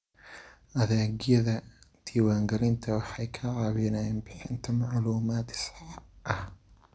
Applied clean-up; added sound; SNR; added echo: none; none; none; none.